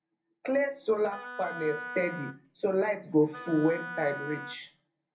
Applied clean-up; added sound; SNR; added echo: none; Wind instrument, woodwind instrument; 11 dB; reverberation time 0.3 s.